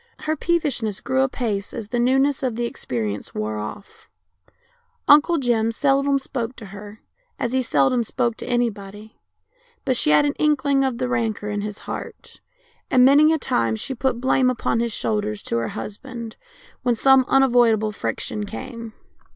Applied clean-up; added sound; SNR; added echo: none; none; none; none.